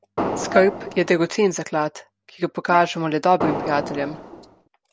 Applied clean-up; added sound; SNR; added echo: none; Wind instrument, woodwind instrument + Fireworks; 6 dB; none.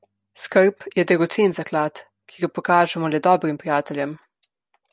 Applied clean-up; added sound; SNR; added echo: none; none; none; none.